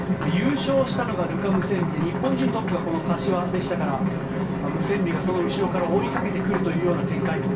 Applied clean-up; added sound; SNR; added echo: none; none; none; reverberation time 0.2 s.